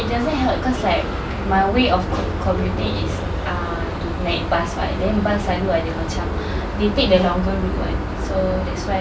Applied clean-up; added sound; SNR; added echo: none; none; none; none.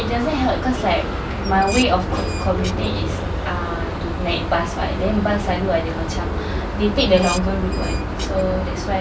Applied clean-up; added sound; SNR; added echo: none; Dishes, pots, and pans; 16 dB; none.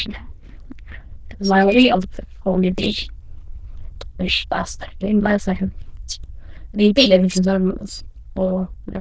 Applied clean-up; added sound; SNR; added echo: neural diffusion model UNIVERSE++.